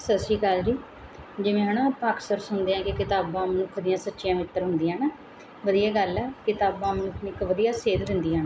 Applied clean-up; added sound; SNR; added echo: none; none; none; none.